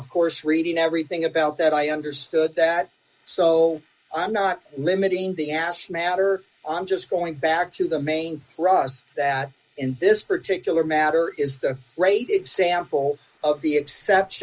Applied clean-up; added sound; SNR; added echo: neural mask model Resemble Enhance denoiser.